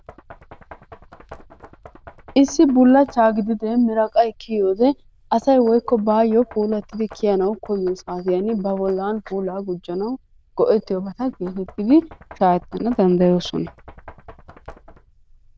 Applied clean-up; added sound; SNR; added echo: neural diffusion model UNIVERSE++.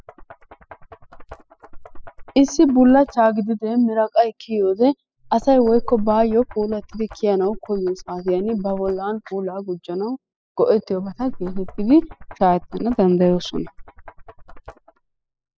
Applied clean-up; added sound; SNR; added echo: classical method spectral subtraction.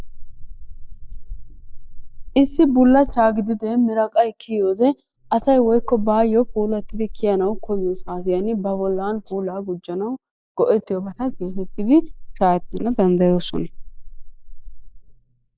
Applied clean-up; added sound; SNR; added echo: neural mask model Resemble Enhance denoiser.